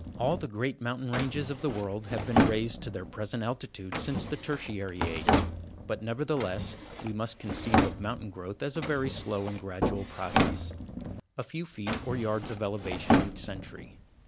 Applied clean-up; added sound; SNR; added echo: none; Drawer open or close; -2 dB; none.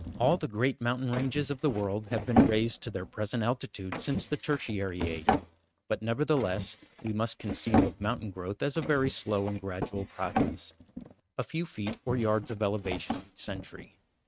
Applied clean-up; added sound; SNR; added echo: neural mask model RNNoise.